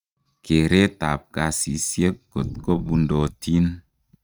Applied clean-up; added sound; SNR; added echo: neural mask model RNNoise.